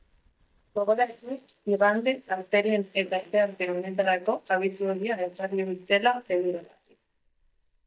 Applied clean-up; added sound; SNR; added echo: neural mask model DeepFilterNet 3.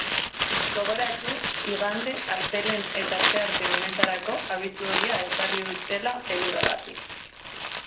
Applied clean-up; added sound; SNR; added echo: none; Crumpling, crinkling; -2 dB; none.